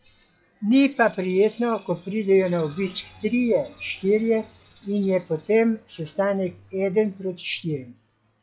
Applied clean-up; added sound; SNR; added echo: classical method log-MMSE.